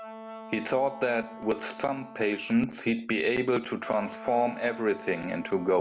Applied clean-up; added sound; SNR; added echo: none; Wind instrument, woodwind instrument; 16 dB; none.